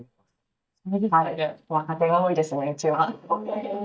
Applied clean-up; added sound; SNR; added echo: neural mask model DeepFilterNet 3.